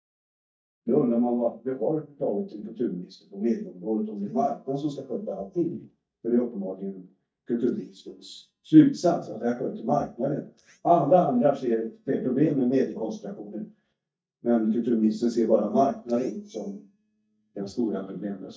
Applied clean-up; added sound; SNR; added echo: neural mask model DeepFilterNet 3.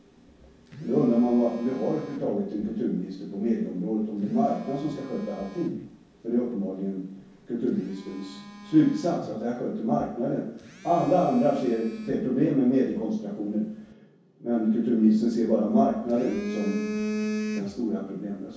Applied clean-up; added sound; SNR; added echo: none; Telephone; 13 dB; reverberation time 0.6 s.